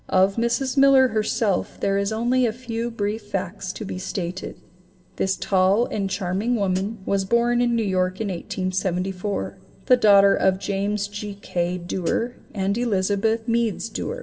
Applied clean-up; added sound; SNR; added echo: none; Hi-hat; 19 dB; reverberation time 0.3 s.